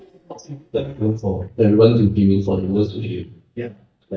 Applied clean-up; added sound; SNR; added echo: neural mask model DeepFilterNet 3.